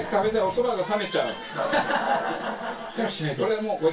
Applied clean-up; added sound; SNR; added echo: none; none; none; reverberation time 0.2 s.